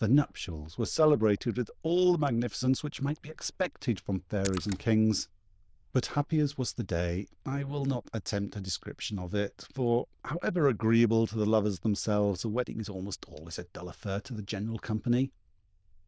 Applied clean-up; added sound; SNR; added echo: neural diffusion model UNIVERSE++.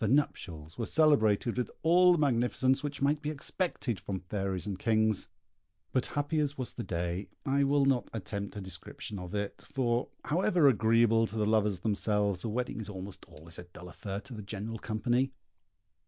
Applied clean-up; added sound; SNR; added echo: none; none; none; none.